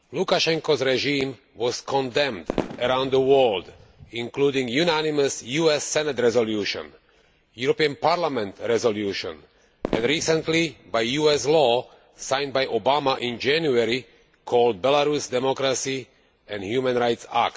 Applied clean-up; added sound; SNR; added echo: none; Fireworks; 11 dB; none.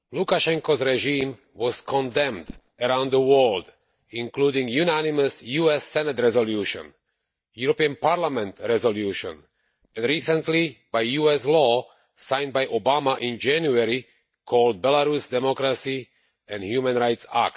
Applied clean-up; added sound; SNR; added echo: neural mask model DeepFilterNet 3.